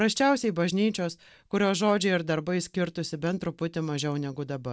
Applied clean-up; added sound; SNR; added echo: none; none; none; none.